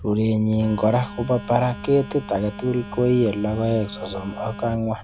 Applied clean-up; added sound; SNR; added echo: none; Telephone; 15 dB; none.